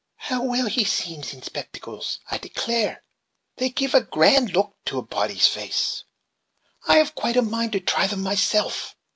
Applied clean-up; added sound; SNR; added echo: none; none; none; none.